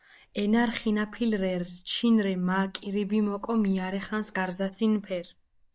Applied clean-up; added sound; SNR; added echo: neural mask model DeepFilterNet 3.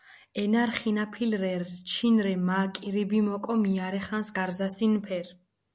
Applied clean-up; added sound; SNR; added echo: none; none; none; none.